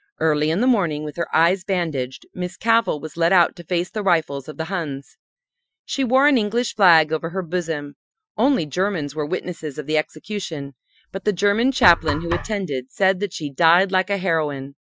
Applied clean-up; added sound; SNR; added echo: classical method Wiener filter.